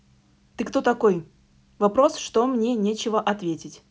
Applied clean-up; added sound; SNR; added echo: none; none; none; none.